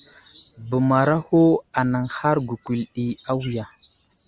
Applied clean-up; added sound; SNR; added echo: none; none; none; none.